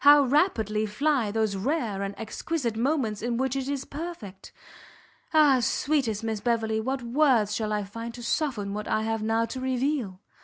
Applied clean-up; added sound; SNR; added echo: none; none; none; none.